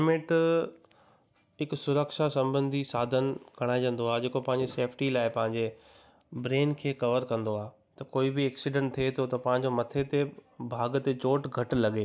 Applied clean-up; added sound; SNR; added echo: none; Walk, footsteps; 16 dB; none.